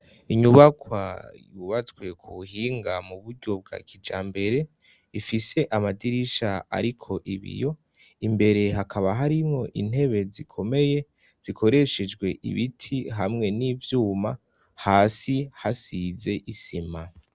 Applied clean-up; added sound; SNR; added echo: none; none; none; none.